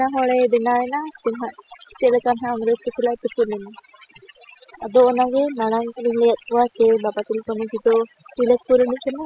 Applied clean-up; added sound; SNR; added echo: classical method spectral subtraction.